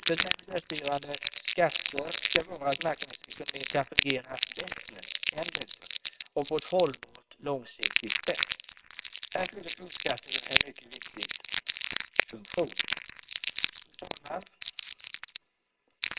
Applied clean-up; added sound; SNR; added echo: neural separator model SepFormer WHAMR!.